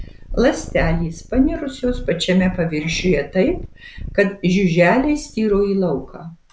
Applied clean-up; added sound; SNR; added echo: none; Purr; 12 dB; none.